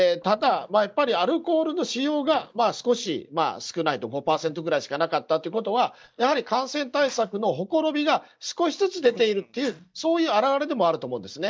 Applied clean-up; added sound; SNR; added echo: neural mask model DeepFilterNet 3.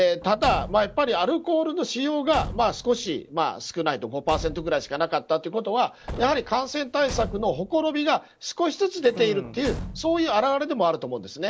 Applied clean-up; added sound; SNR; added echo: none; Slam / Truck / Car; 15 dB; none.